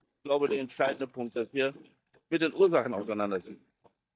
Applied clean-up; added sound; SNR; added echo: neural mask model DeepFilterNet 3.